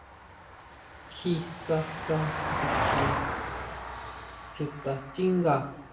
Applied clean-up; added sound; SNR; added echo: none; Vehicle; 2 dB; reverberation time 0.6 s.